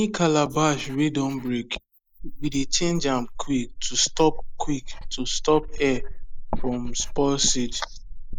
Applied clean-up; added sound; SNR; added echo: neural mask model Resemble Enhance denoiser.